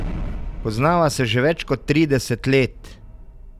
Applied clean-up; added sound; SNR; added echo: none; Explosion; 11 dB; none.